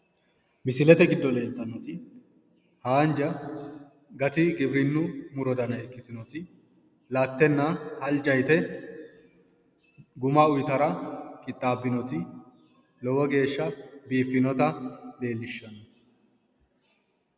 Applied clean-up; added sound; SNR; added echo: none; none; none; none.